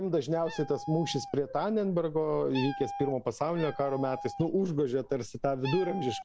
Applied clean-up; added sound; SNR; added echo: none; Meow; 12 dB; none.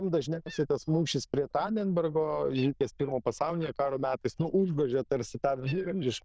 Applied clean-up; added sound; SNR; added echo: neural diffusion model UNIVERSE++.